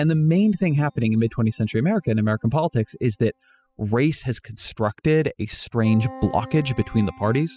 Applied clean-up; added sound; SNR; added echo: classical method spectral subtraction.